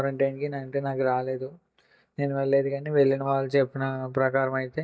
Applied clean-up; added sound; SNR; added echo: neural mask model DeepFilterNet 3.